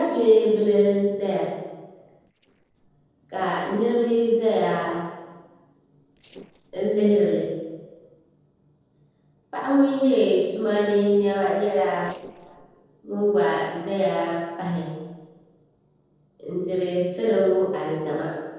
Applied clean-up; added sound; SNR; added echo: neural separator model SepFormer DNS4.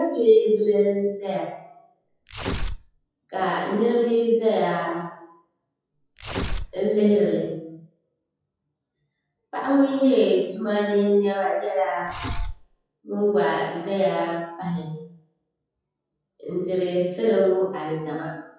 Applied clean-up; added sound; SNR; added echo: classical method WPE with log-MMSE.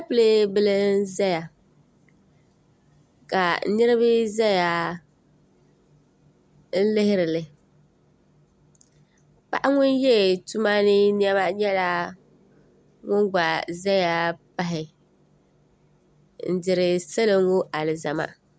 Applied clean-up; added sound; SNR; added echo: none; none; none; none.